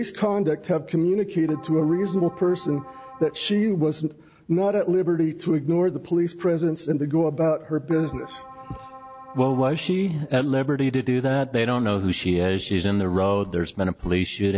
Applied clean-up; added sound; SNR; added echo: none; Keyboard (musical); 20 dB; none.